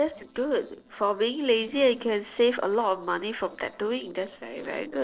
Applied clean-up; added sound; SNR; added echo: neural separator model SepFormer DNS4.